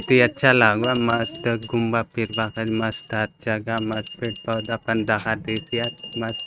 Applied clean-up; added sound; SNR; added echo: neural mask model RNNoise.